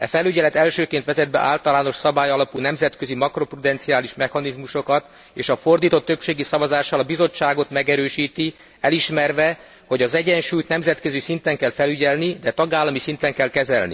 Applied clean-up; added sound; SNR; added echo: none; none; none; none.